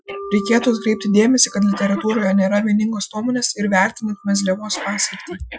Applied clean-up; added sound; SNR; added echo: classical method Wiener filter.